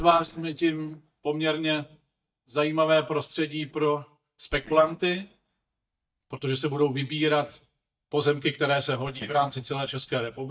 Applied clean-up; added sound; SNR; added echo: neural mask model DeepFilterNet 3.